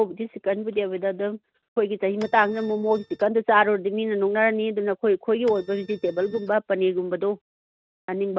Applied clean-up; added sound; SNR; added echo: neural mask model RNNoise.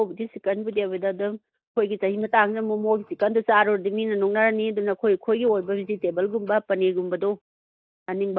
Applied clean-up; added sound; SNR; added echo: neural mask model DeepFilterNet 3.